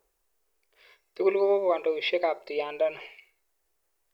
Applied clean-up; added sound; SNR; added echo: none; none; none; none.